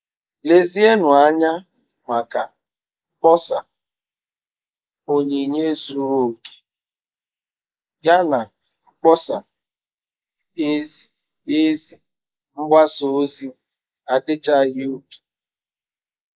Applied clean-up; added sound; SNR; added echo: neural mask model Resemble Enhance denoiser.